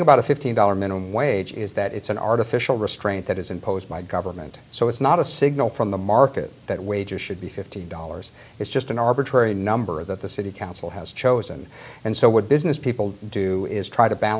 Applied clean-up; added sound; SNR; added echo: none; none; none; none.